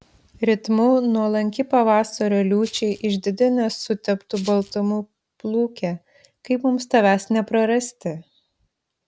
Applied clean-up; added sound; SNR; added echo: none; Rattle (instrument); 19 dB; none.